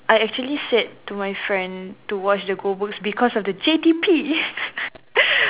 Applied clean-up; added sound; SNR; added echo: none; none; none; none.